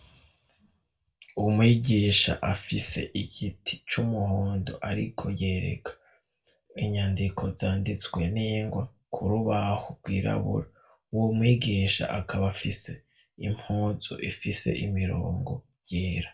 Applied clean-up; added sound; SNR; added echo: none; none; none; reverberation time 0.2 s.